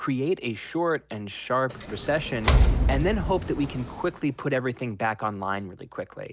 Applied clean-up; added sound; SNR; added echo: none; Door; -3 dB; none.